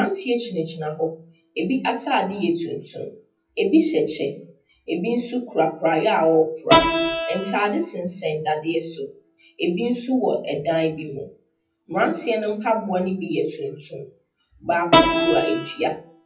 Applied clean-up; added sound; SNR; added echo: classical method WPE with log-MMSE.